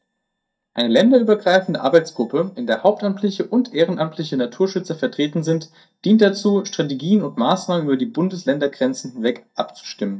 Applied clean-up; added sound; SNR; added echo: neural mask model DeepFilterNet 3.